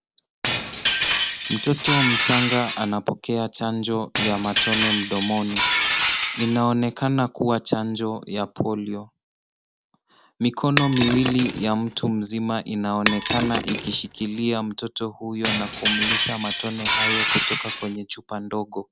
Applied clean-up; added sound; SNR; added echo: none; Glass + Shatter; 0 dB; none.